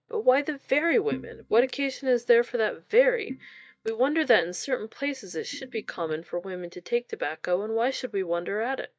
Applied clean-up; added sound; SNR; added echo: neural mask model DeepFilterNet 3.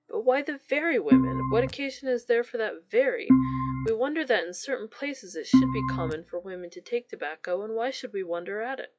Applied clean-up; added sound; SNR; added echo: classical method log-MMSE.